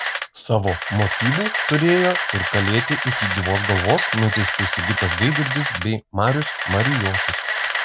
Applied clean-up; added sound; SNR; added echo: none; Camera; 2 dB; none.